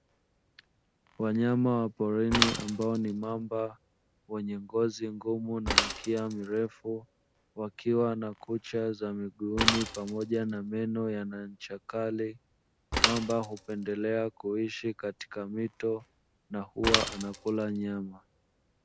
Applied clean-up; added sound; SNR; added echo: none; Mechanisms / Bicycle; 5 dB; none.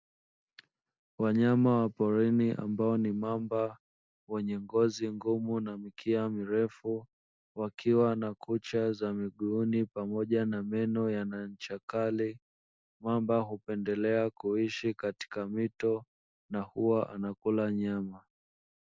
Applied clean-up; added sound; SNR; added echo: none; none; none; none.